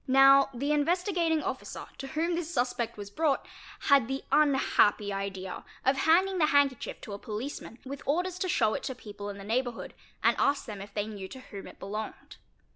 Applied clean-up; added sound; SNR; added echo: none; none; none; none.